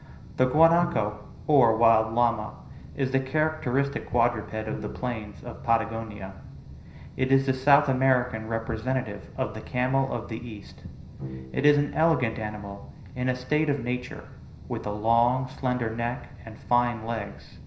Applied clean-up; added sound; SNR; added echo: none; Bowed string instrument; 18 dB; reverberation time 0.5 s.